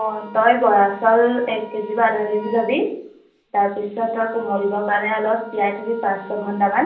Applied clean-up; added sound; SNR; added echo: none; Wind instrument, woodwind instrument; 19 dB; reverberation time 0.6 s.